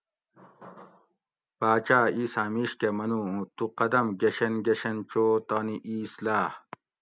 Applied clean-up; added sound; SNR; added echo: none; none; none; none.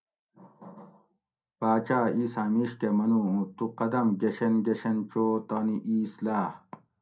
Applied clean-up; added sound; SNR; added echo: none; none; none; reverberation time 0.3 s.